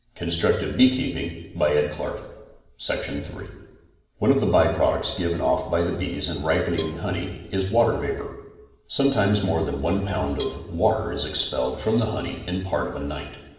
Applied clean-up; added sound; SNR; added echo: none; Cowbell; 15 dB; reverberation time 1.0 s.